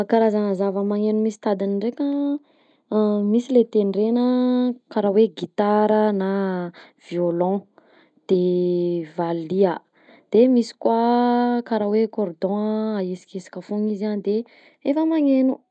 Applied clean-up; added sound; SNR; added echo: none; none; none; none.